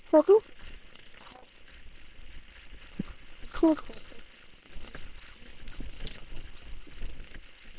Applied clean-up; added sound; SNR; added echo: neural separator model SepFormer WHAM!.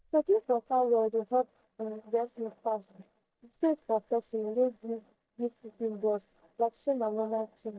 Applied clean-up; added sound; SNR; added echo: neural mask model DeepFilterNet 3.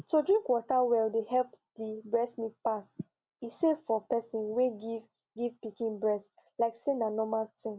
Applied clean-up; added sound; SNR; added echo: none; none; none; none.